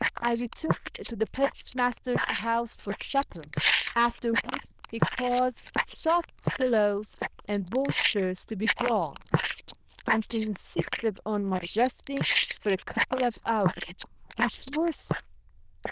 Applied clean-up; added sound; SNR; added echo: neural diffusion model UNIVERSE++.